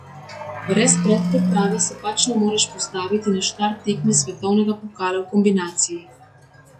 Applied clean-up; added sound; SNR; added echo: classical method log-MMSE.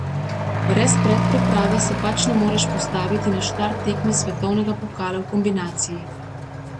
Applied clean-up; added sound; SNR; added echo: none; Accelerating, revving, vroom / Truck; 0 dB; none.